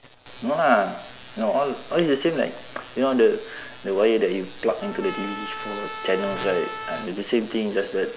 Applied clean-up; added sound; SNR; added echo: none; Trumpet; 12 dB; none.